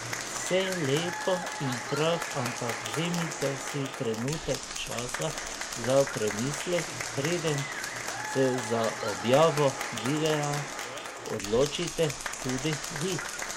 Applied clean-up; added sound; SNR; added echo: none; Applause / Crowd; 5 dB; none.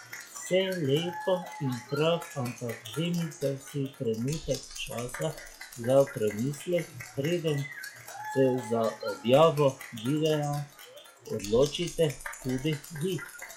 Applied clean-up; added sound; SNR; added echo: classical method log-MMSE.